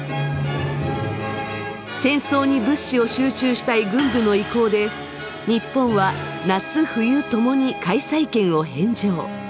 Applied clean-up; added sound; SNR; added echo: none; none; none; none.